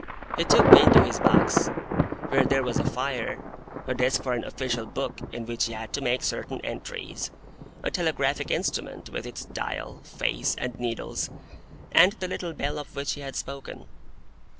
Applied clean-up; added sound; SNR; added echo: none; Thunder / Traffic noise, roadway noise / Rain / Insect; -2 dB; none.